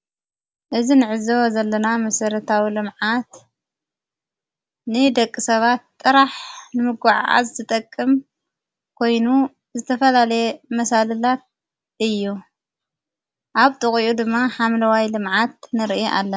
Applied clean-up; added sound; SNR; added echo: none; none; none; none.